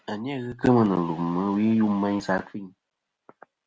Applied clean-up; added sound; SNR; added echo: none; none; none; none.